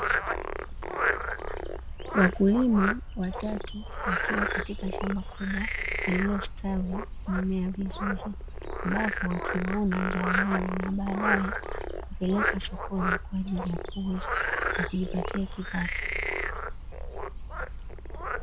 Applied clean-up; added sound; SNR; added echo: none; Frog; 0 dB; none.